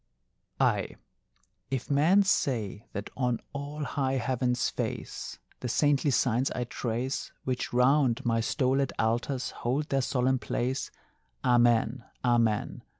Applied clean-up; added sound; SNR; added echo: none; none; none; none.